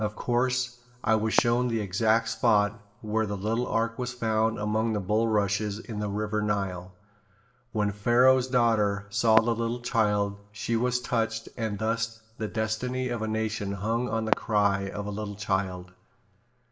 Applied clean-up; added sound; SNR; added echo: none; Fireworks; 10 dB; reverberation time 0.6 s.